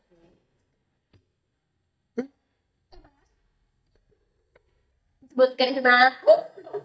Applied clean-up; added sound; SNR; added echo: neural mask model DeepFilterNet 3.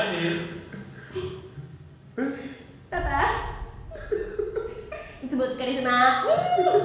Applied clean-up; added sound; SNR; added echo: none; Boom; 15 dB; reverberation time 1.1 s.